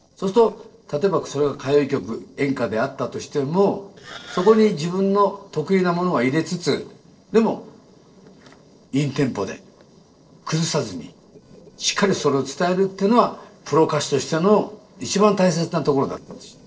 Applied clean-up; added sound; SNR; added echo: neural separator model SepFormer DNS4.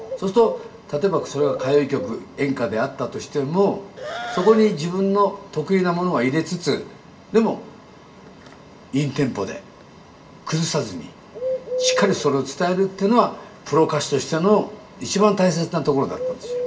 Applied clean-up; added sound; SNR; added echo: none; Bird; 12 dB; reverberation time 0.2 s.